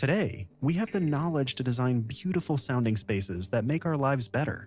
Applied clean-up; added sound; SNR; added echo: neural separator model SepFormer DNS4.